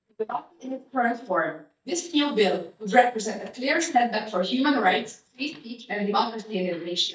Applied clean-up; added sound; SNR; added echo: neural mask model DeepFilterNet 3.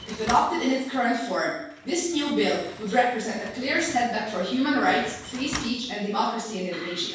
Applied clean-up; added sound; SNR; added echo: none; Slam; 16 dB; reverberation time 0.6 s.